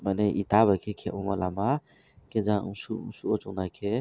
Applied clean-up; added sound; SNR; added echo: none; none; none; none.